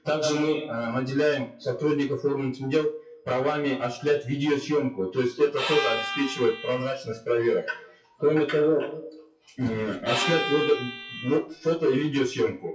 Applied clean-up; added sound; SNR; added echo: classical method WPE with log-MMSE.